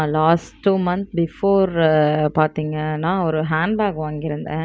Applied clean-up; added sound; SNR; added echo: none; none; none; none.